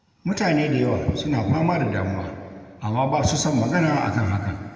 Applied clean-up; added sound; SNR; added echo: none; none; none; reverberation time 2.0 s.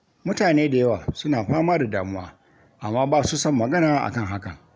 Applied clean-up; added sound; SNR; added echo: none; none; none; none.